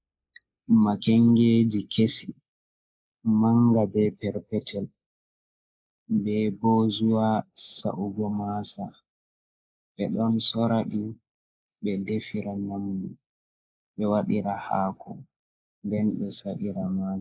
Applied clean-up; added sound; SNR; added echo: neural mask model Resemble Enhance denoiser.